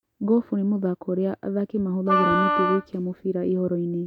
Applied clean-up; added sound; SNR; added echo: none; Wind instrument, woodwind instrument; 0 dB; none.